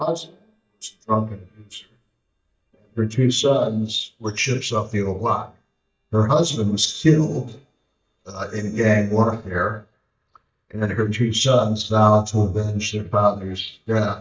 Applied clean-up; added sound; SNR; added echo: neural mask model DeepFilterNet 3.